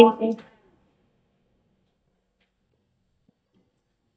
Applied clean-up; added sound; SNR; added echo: neural mask model DeepFilterNet 3.